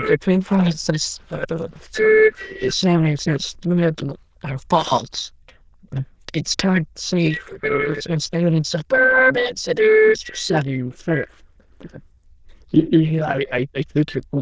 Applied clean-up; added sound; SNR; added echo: neural diffusion model UNIVERSE++.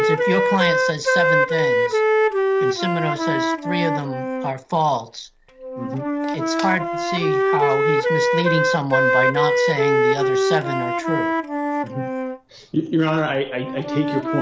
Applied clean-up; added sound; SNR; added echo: none; Wind instrument, woodwind instrument; -4 dB; none.